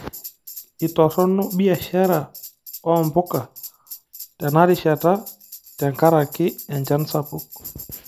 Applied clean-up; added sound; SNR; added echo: none; Tambourine; 17 dB; none.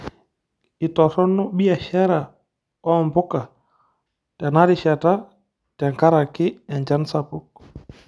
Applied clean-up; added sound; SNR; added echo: none; none; none; none.